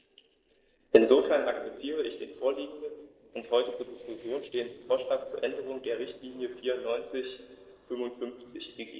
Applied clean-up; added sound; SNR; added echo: neural separator model SepFormer DNS4.